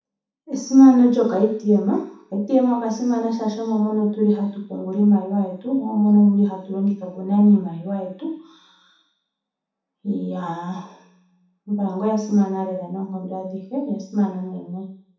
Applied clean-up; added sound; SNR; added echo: none; none; none; reverberation time 0.7 s.